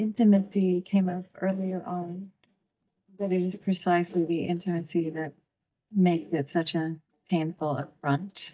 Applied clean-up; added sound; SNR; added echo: neural mask model DeepFilterNet 3.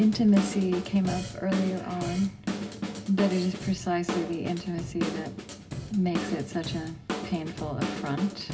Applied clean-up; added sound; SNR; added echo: none; Drum / Drum kit; 7 dB; reverberation time 0.4 s.